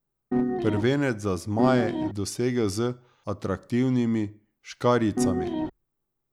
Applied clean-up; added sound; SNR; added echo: none; Piano; -1 dB; none.